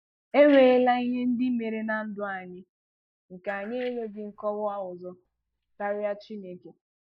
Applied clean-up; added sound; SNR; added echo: neural mask model DeepFilterNet 3.